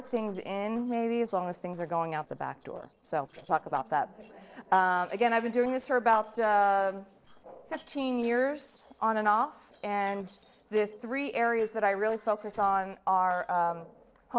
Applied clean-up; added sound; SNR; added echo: neural separator model SepFormer DNS4.